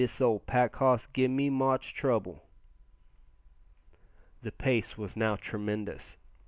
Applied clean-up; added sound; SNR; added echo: none; none; none; none.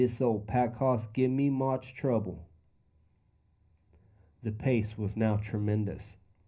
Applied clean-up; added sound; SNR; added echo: none; none; none; reverberation time 0.5 s.